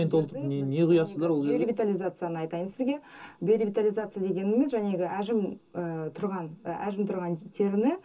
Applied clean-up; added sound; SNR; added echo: none; none; none; reverberation time 0.2 s.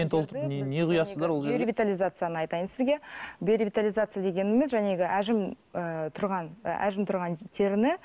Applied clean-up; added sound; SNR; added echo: none; none; none; none.